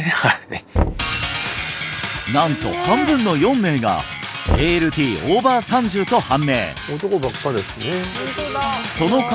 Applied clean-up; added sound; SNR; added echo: none; Knock; 8 dB; none.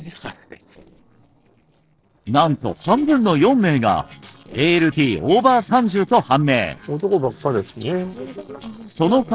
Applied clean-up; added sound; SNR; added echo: neural separator model SepFormer DNS4.